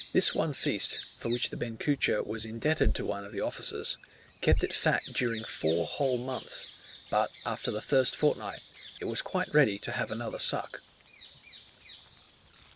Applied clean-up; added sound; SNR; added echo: none; Bird vocalization, bird call, bird song; 13 dB; none.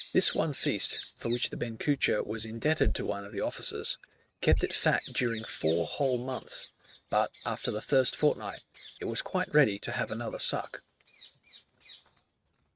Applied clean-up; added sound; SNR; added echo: neural mask model RNNoise.